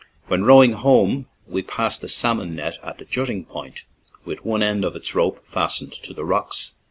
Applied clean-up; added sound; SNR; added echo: none; none; none; none.